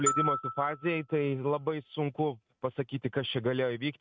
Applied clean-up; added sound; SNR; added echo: neural mask model RNNoise.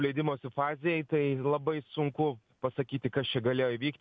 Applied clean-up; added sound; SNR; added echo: none; none; none; none.